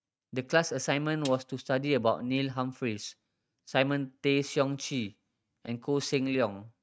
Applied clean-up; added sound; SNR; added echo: neural mask model RNNoise.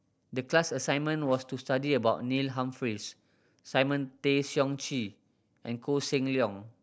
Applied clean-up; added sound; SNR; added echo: neural separator model SepFormer DNS4.